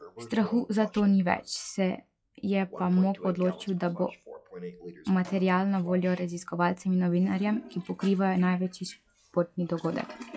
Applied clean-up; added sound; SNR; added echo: classical method log-MMSE.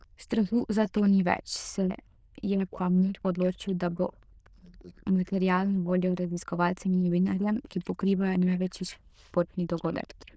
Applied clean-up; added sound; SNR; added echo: neural diffusion model UNIVERSE++.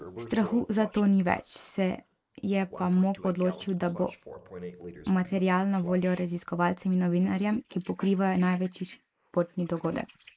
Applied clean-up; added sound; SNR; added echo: neural mask model Resemble Enhance denoiser.